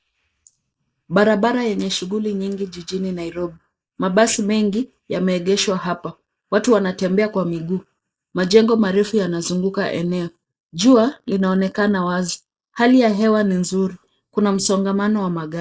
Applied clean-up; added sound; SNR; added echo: neural mask model Resemble Enhance denoiser.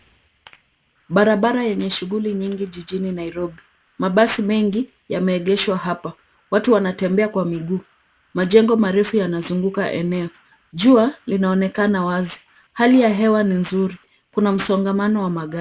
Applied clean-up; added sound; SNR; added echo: none; none; none; none.